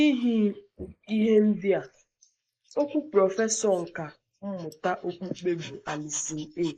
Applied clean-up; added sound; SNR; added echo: neural mask model Resemble Enhance denoiser.